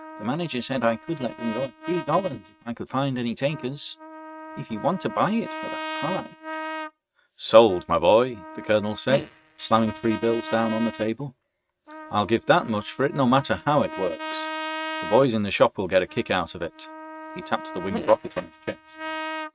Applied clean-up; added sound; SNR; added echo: neural mask model RNNoise.